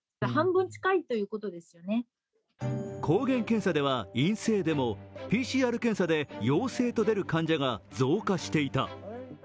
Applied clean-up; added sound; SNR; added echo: none; none; none; none.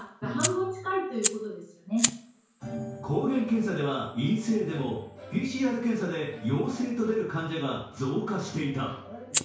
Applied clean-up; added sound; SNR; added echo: none; Fire; 8 dB; reverberation time 0.5 s.